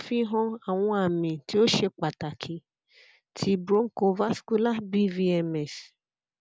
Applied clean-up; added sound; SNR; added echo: none; none; none; none.